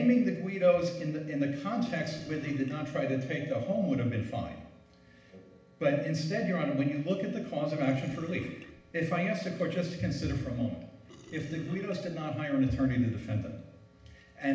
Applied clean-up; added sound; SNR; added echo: none; Burping, eructation; 20 dB; reverberation time 0.8 s.